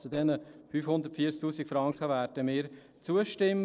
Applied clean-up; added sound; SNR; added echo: neural separator model SepFormer DNS4.